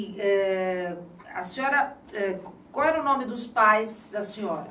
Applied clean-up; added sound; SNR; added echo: none; none; none; none.